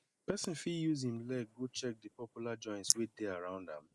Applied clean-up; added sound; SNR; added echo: neural mask model Resemble Enhance denoiser.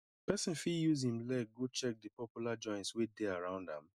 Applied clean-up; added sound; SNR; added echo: none; none; none; none.